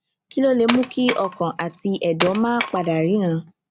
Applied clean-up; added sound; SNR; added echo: none; Wood; 9 dB; none.